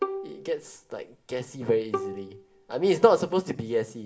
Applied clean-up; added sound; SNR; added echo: none; Bowed string instrument; 11 dB; reverberation time 0.3 s.